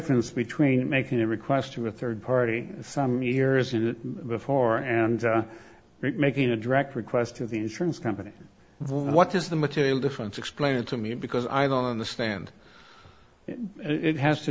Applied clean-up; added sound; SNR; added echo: none; none; none; none.